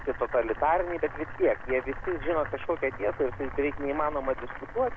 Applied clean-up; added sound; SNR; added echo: none; Boiling + Walk, footsteps; 9 dB; none.